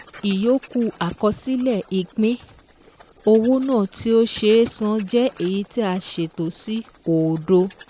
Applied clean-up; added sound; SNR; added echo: none; Wild animals; 17 dB; none.